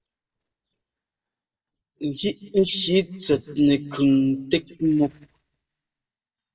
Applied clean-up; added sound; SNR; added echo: neural mask model DeepFilterNet 3.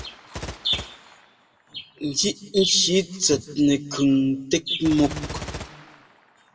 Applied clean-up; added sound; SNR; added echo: none; Gunshot, gunfire; 15 dB; reverberation time 1.0 s.